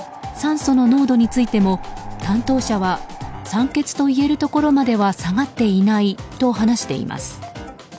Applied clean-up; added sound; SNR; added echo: none; Buzz; 14 dB; none.